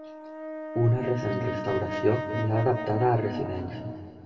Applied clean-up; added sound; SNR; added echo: none; Brass instrument; 8 dB; reverberation time 2.3 s.